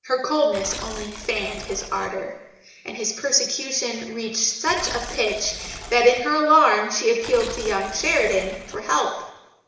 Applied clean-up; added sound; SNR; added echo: none; Tearing; 15 dB; reverberation time 0.9 s.